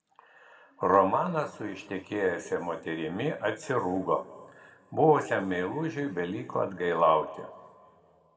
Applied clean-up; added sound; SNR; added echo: none; none; none; reverberation time 1.5 s.